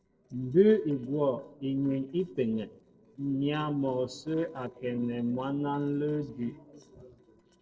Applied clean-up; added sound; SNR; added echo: neural separator model SepFormer DNS4.